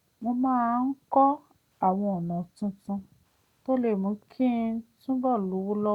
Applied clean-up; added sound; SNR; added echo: none; none; none; none.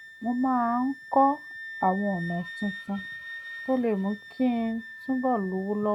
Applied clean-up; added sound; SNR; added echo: none; Wind instrument, woodwind instrument; 14 dB; none.